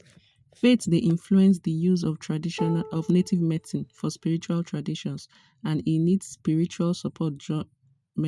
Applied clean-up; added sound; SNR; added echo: neural mask model RNNoise.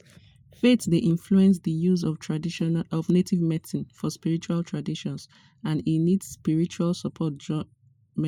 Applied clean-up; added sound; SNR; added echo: neural mask model Resemble Enhance denoiser.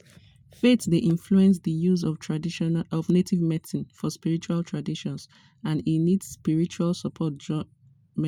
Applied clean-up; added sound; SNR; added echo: none; none; none; none.